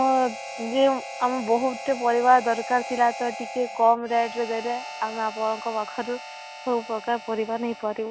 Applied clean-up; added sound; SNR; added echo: none; Harmonica; 12 dB; none.